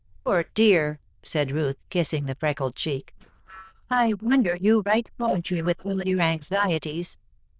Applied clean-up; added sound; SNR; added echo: neural diffusion model UNIVERSE++.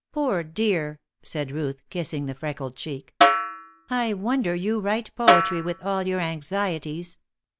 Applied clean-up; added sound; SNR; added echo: none; Snare drum; -2 dB; none.